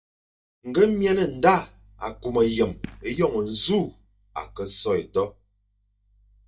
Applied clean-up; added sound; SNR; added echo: neural mask model DeepFilterNet 3.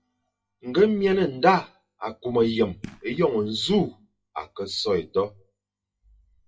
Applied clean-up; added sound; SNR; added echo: classical method WPE with log-MMSE.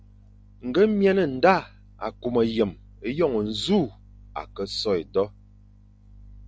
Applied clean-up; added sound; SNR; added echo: none; none; none; none.